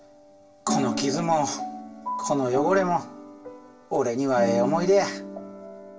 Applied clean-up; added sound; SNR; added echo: none; none; none; reverberation time 0.2 s.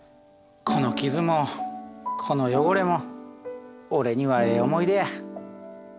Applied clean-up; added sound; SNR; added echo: none; none; none; none.